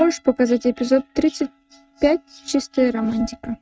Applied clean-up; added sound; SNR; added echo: neural mask model RNNoise.